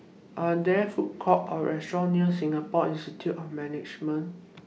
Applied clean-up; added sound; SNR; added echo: none; none; none; none.